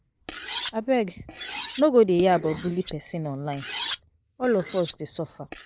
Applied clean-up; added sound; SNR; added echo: neural mask model Resemble Enhance denoiser.